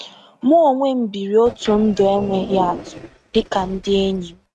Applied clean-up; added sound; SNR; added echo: neural mask model RNNoise.